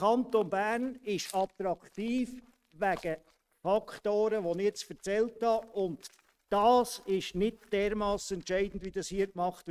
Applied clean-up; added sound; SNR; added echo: neural mask model RNNoise.